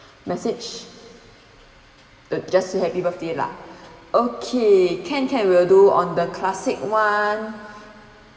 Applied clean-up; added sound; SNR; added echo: none; none; none; reverberation time 2.3 s.